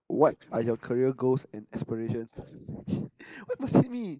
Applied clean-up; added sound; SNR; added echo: neural mask model Resemble Enhance denoiser.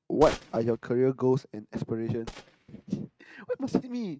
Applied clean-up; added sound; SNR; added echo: neural mask model RNNoise.